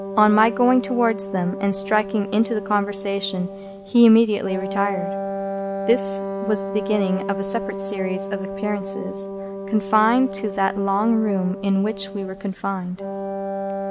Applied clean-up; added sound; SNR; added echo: none; Wind instrument, woodwind instrument; 8 dB; none.